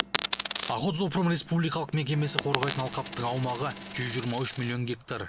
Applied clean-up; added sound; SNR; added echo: none; Coin (dropping); 3 dB; none.